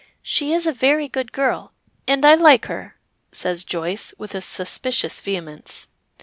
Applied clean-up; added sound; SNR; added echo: none; none; none; none.